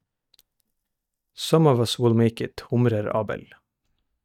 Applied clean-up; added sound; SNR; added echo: neural mask model DeepFilterNet 3.